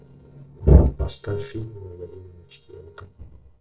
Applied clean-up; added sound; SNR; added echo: neural separator model SepFormer DNS4.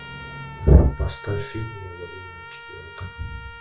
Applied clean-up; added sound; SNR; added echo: none; Trumpet; 17 dB; reverberation time 0.2 s.